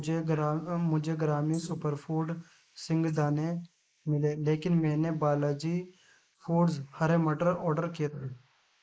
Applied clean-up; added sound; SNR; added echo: neural mask model Resemble Enhance denoiser.